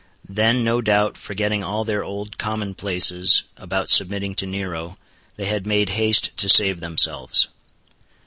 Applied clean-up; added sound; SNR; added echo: none; none; none; none.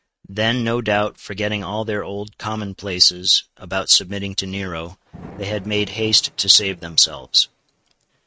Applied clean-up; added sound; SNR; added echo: neural mask model RNNoise.